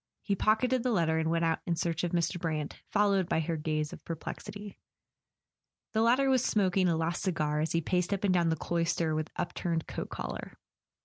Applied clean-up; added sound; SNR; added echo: none; none; none; none.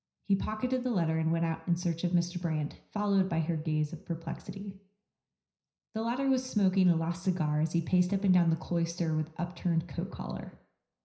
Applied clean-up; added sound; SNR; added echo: none; none; none; reverberation time 0.5 s.